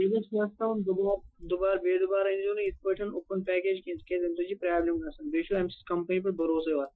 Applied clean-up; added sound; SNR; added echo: classical method Wiener filter.